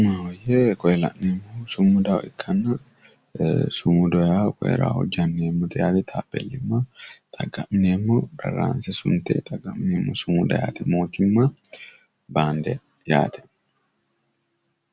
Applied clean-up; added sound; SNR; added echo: none; none; none; none.